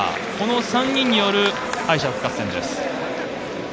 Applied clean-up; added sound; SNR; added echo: none; Chicken, rooster; 17 dB; none.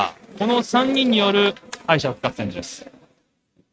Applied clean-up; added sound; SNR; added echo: neural mask model RNNoise.